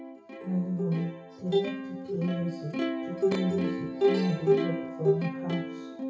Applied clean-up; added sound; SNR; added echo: none; Plucked string instrument; -2 dB; reverberation time 0.6 s.